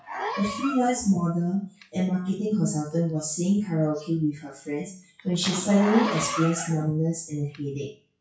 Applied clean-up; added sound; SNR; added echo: classical method WPE with log-MMSE.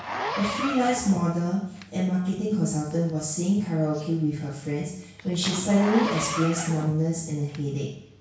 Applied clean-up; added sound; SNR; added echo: none; Zipper (clothing); 10 dB; reverberation time 0.6 s.